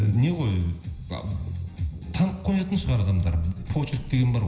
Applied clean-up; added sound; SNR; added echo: none; Wind; 18 dB; reverberation time 0.9 s.